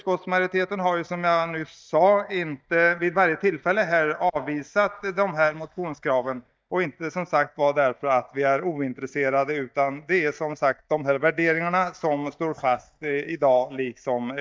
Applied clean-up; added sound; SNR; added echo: neural mask model DeepFilterNet 3.